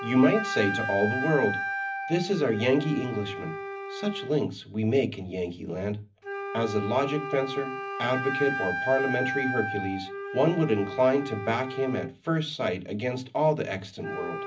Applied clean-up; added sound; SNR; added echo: none; Wind instrument, woodwind instrument; 7 dB; reverberation time 0.4 s.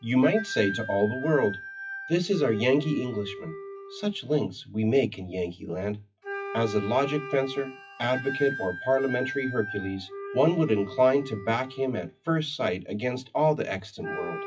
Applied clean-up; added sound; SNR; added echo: classical method WPE with log-MMSE.